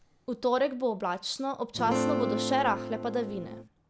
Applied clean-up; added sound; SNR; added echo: none; Acoustic guitar / Strum; 1 dB; none.